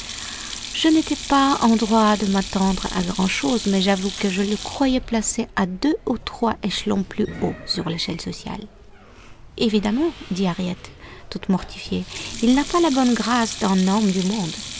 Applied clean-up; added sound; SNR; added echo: none; Sink (filling or washing); 13 dB; none.